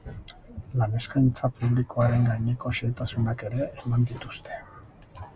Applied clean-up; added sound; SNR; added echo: none; none; none; none.